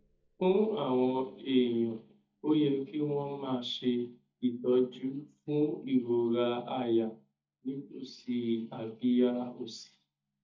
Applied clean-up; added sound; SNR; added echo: neural mask model DeepFilterNet 3.